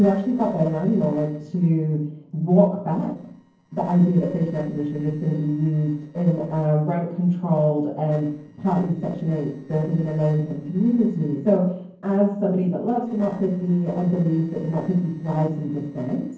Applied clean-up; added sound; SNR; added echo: neural separator model SepFormer DNS4.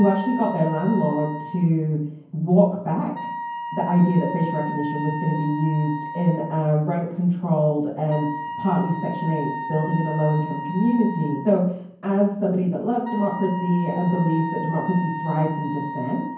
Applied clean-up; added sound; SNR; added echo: none; Wind instrument, woodwind instrument; 10 dB; reverberation time 0.9 s.